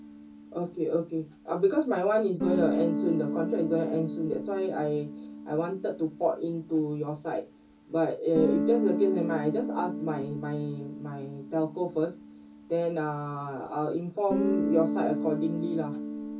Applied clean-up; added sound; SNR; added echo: none; Guitar; 4 dB; reverberation time 0.3 s.